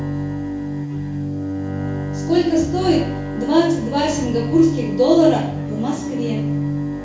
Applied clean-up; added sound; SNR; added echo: none; Bowed string instrument; 3 dB; reverberation time 0.5 s.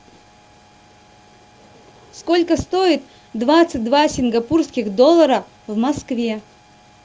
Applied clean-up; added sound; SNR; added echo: none; none; none; none.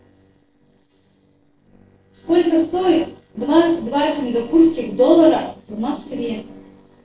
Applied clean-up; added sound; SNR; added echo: neural separator model SepFormer DNS4.